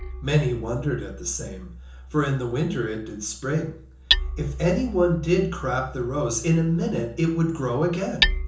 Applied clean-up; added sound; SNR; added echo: none; Hammer; 6 dB; reverberation time 0.7 s.